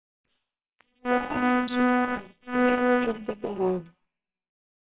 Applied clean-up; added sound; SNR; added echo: neural separator model SepFormer WHAMR!.